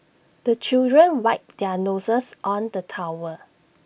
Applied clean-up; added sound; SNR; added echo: none; none; none; none.